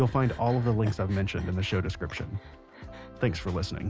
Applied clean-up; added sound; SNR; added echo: none; Breathing; 19 dB; none.